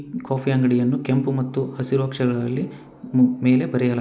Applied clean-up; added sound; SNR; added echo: none; none; none; none.